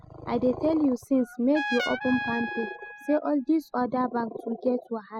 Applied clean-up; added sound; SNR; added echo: classical method spectral subtraction.